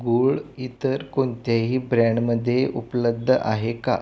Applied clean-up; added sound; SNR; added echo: none; none; none; none.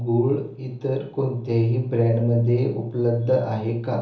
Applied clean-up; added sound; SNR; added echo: none; none; none; reverberation time 1.2 s.